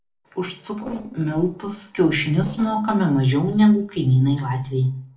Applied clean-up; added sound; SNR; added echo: neural separator model SepFormer DNS4.